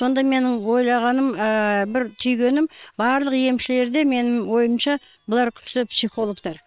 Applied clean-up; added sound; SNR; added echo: neural separator model SepFormer WHAM!.